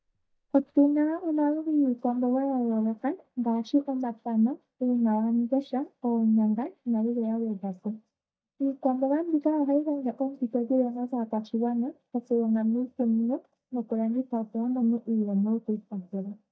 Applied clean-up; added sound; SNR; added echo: neural mask model DeepFilterNet 3.